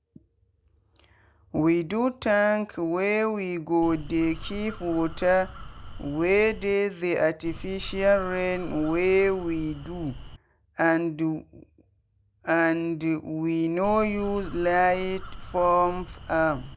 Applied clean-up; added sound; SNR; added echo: none; Crow; 12 dB; none.